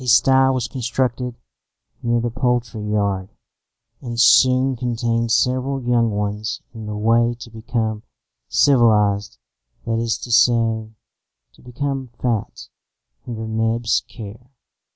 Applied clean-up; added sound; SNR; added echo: none; none; none; none.